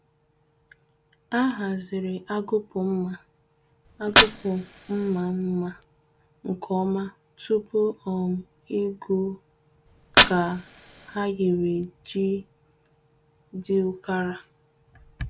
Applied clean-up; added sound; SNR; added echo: none; Fire; 1 dB; none.